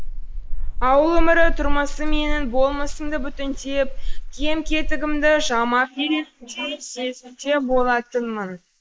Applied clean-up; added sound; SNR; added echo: neural mask model Resemble Enhance denoiser.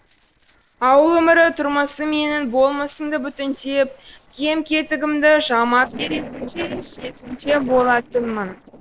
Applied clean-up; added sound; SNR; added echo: neural separator model SepFormer DNS4.